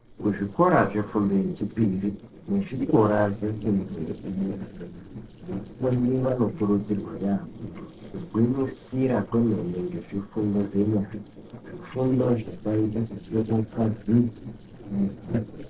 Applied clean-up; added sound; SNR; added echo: neural separator model SepFormer DNS4.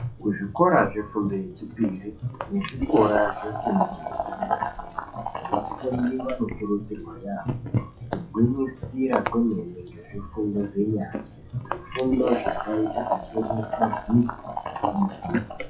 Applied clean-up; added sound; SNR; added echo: classical method WPE with log-MMSE.